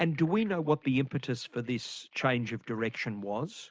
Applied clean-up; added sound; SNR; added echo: none; none; none; none.